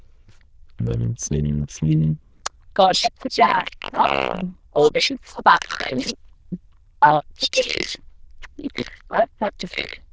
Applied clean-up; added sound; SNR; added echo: neural diffusion model UNIVERSE++.